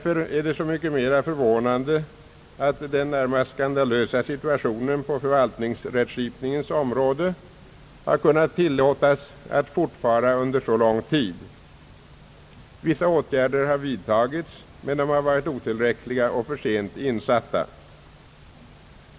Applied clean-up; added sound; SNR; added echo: none; none; none; none.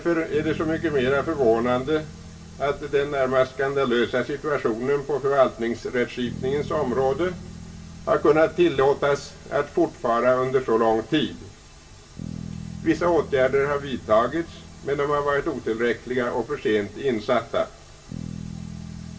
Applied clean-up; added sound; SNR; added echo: none; Bass guitar; 16 dB; reverberation time 0.2 s.